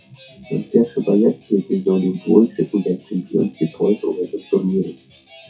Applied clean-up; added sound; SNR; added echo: classical method WPE with log-MMSE.